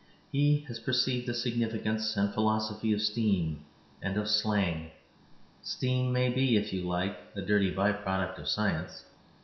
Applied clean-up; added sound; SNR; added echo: none; none; none; reverberation time 0.7 s.